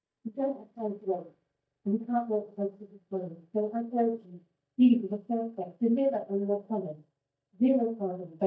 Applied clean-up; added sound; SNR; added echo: neural mask model DeepFilterNet 3.